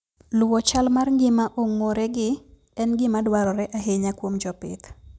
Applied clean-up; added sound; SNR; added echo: none; none; none; none.